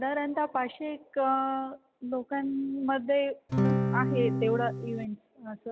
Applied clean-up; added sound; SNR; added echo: none; Acoustic guitar / Strum; -2 dB; none.